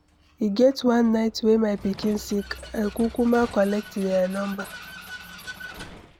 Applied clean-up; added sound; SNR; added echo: none; Vehicle; 17 dB; none.